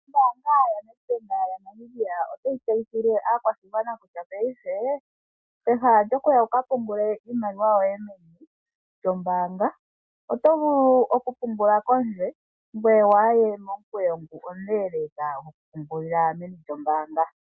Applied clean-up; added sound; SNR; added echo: none; none; none; none.